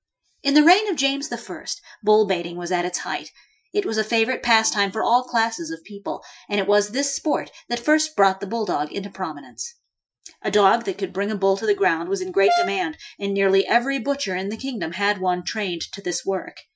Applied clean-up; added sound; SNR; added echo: classical method Wiener filter.